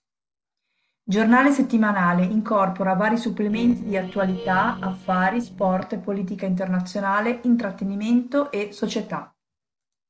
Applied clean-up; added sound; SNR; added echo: neural separator model SepFormer DNS4.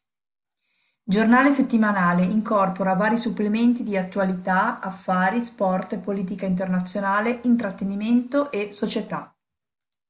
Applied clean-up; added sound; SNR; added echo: none; none; none; none.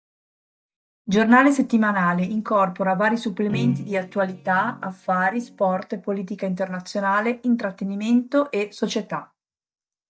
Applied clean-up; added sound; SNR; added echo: neural mask model DeepFilterNet 3.